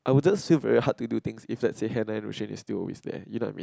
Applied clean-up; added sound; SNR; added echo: none; none; none; none.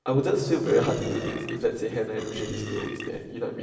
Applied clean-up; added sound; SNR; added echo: none; Burping, eructation; 9 dB; reverberation time 2.6 s.